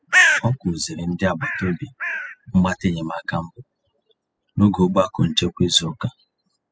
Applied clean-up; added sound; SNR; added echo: classical method spectral subtraction.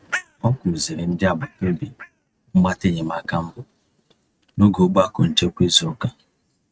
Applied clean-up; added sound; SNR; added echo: neural mask model RNNoise.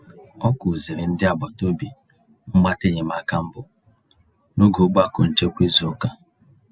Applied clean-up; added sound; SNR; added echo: none; none; none; none.